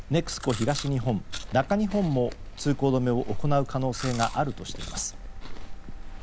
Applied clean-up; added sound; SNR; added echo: none; Chewing, mastication; 6 dB; none.